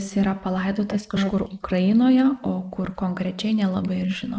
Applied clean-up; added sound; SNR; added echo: neural mask model Resemble Enhance denoiser.